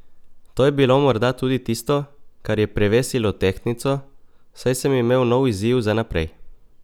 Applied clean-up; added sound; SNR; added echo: none; none; none; none.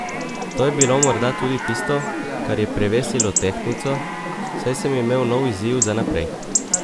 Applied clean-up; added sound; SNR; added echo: none; Chatter / Chirp, tweet / Livestock, farm animals, working animals; 2 dB; none.